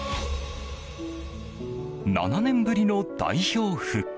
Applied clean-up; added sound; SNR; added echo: none; none; none; none.